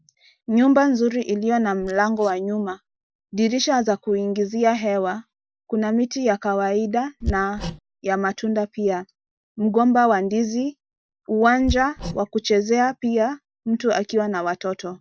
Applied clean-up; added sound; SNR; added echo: neural mask model Resemble Enhance denoiser.